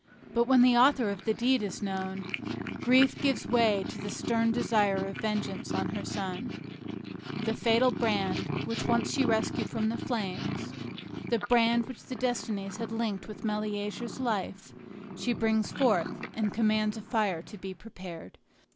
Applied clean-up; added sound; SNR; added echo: none; Purr; 8 dB; none.